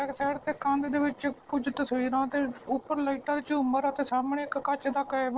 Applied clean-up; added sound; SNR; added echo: neural separator model SepFormer DNS4.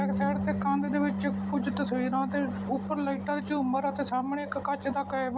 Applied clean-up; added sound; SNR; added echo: none; Bass guitar; 4 dB; none.